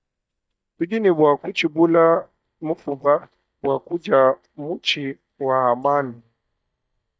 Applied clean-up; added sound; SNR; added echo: neural mask model DeepFilterNet 3.